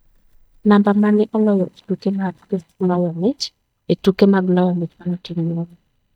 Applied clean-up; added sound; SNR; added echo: neural mask model DeepFilterNet 3.